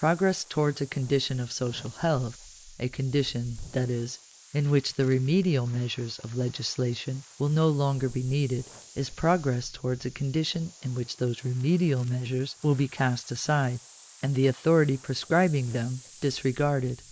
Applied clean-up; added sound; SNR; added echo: neural mask model Resemble Enhance denoiser.